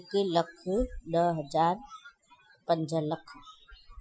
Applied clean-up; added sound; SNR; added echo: classical method Wiener filter.